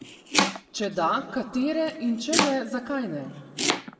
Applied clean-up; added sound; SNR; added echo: none; Domestic sounds, home sounds; 2 dB; reverberation time 1.5 s.